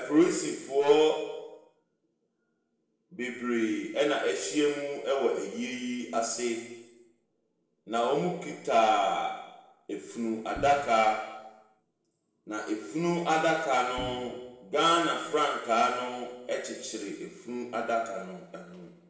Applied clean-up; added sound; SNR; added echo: none; Bowed string instrument; 16 dB; reverberation time 0.9 s.